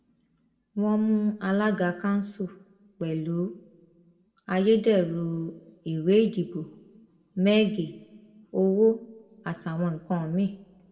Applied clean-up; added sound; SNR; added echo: none; none; none; reverberation time 0.9 s.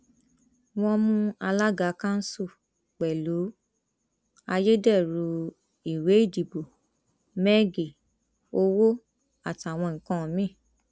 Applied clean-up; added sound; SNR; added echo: none; none; none; none.